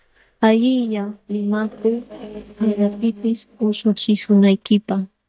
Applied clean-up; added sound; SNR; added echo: neural mask model DeepFilterNet 3.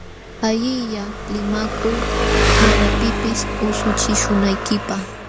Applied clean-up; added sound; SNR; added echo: none; Engine; -2 dB; none.